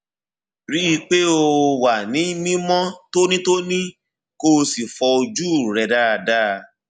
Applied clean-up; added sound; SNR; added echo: none; none; none; none.